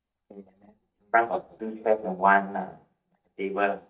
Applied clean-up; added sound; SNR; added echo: neural mask model DeepFilterNet 3.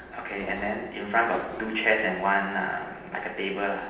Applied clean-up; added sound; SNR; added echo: none; Subway, metro, underground; 16 dB; reverberation time 0.9 s.